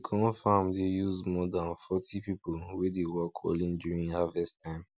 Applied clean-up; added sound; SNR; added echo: none; none; none; none.